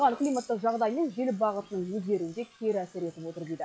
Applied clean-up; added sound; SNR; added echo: classical method log-MMSE.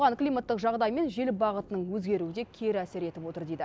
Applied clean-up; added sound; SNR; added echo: none; none; none; none.